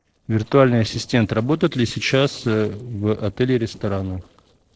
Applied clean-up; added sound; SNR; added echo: neural separator model SepFormer DNS4.